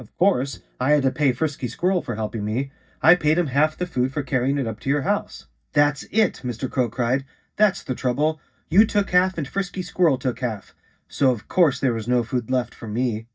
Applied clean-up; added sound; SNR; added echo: neural mask model DeepFilterNet 3.